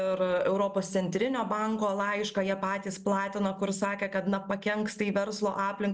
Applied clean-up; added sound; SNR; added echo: none; none; none; none.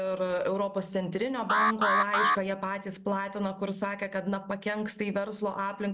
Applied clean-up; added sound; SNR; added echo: none; Alarm; -3 dB; none.